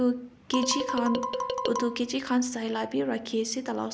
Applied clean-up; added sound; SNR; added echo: none; Marimba, xylophone; 4 dB; none.